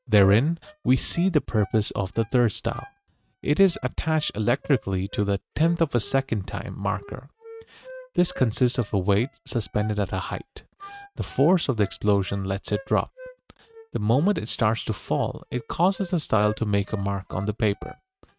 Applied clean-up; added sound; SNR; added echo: neural mask model RNNoise.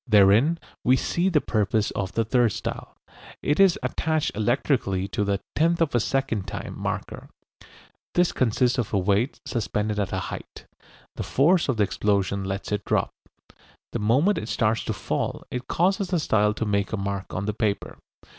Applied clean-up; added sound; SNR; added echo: none; none; none; none.